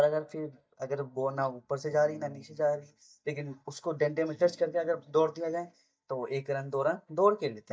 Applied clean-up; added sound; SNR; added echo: neural mask model DeepFilterNet 3.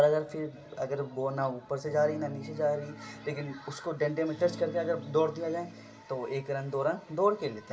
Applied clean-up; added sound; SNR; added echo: none; Acoustic guitar / Strum; 14 dB; reverberation time 0.2 s.